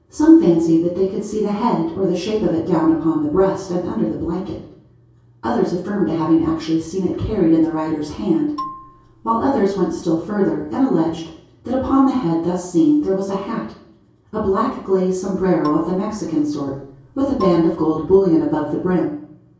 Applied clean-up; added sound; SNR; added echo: none; Marimba, xylophone; 17 dB; reverberation time 0.6 s.